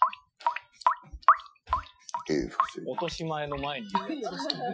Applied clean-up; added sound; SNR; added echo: classical method Wiener filter.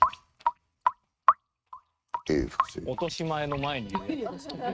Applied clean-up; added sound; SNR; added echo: neural mask model RNNoise.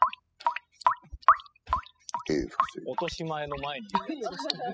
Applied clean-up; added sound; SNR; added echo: classical method spectral subtraction.